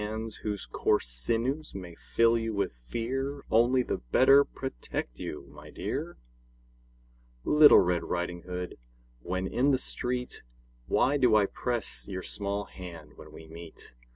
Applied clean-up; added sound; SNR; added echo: none; none; none; none.